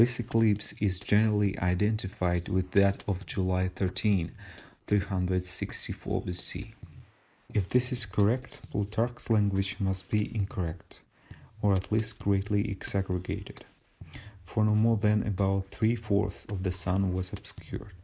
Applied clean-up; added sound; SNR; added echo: neural mask model Resemble Enhance denoiser.